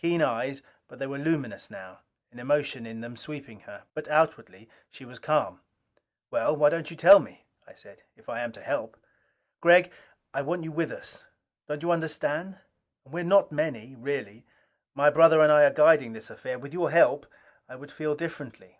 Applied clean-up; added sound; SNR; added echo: none; none; none; none.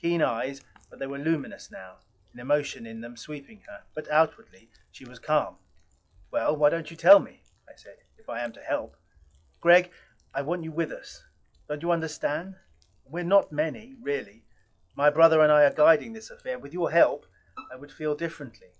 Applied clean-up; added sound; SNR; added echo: classical method log-MMSE.